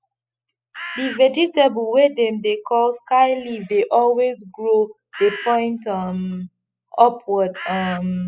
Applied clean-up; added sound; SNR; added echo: classical method spectral subtraction.